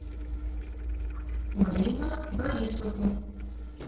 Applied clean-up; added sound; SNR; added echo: neural separator model SepFormer DNS4.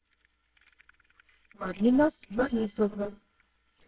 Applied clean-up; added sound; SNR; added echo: neural separator model SepFormer WHAMR!.